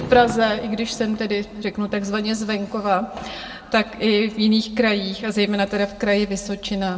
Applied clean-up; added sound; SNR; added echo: none; Thunder; 20 dB; reverberation time 1.3 s.